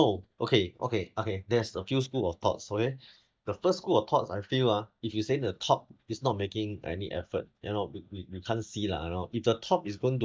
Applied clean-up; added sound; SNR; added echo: neural mask model DeepFilterNet 3.